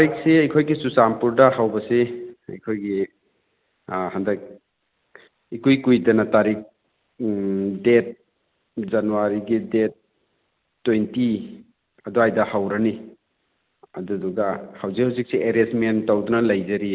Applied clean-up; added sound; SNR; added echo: none; none; none; none.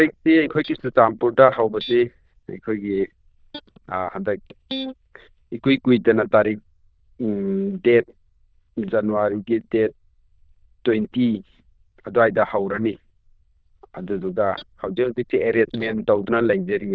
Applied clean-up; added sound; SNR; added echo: neural diffusion model UNIVERSE++.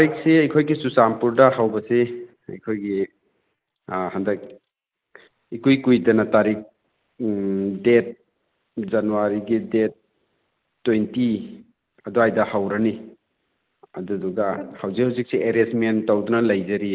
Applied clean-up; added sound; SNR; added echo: neural mask model Resemble Enhance denoiser.